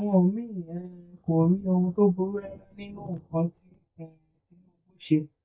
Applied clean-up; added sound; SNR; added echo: neural mask model DeepFilterNet 3.